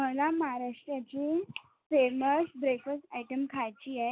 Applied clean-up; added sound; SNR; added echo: none; none; none; none.